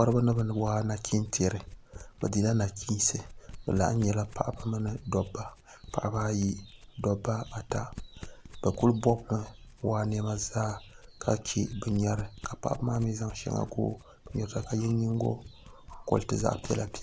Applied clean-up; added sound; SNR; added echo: none; Domestic sounds, home sounds; 16 dB; none.